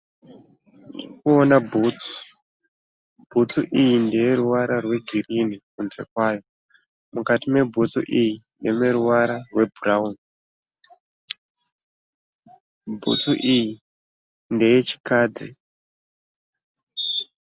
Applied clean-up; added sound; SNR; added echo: none; none; none; none.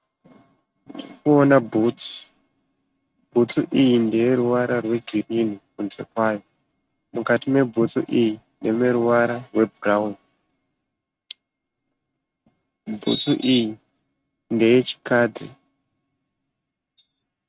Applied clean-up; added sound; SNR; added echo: neural mask model RNNoise.